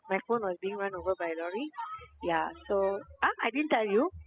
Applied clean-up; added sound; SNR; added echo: classical method spectral subtraction.